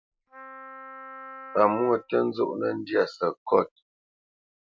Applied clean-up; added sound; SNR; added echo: none; Wind instrument, woodwind instrument; 15 dB; none.